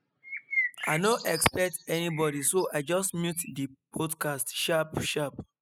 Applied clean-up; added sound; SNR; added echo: classical method spectral subtraction.